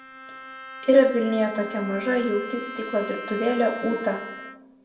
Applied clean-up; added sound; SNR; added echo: none; Bowed string instrument; 12 dB; reverberation time 0.7 s.